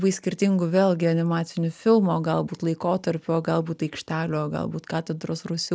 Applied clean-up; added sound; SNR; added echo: none; none; none; none.